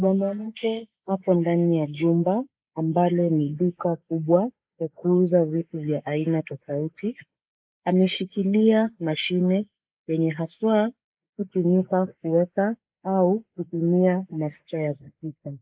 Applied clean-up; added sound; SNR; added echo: neural mask model Resemble Enhance denoiser.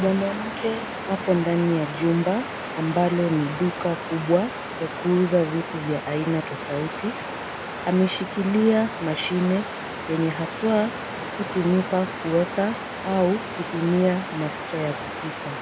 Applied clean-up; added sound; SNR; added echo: none; Waves, surf; 8 dB; none.